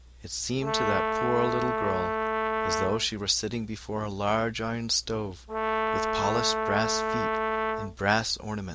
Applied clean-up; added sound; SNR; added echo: none; Brass instrument; -1 dB; none.